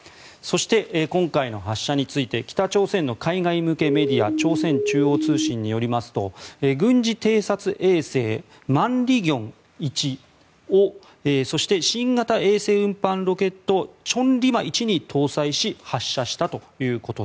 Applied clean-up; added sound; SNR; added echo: none; Siren; 1 dB; none.